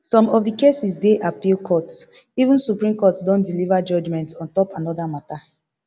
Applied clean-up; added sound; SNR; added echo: none; none; none; none.